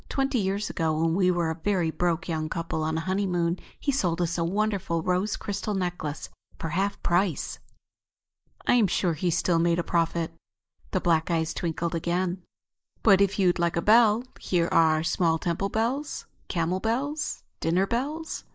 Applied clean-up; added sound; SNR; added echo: neural mask model Resemble Enhance denoiser.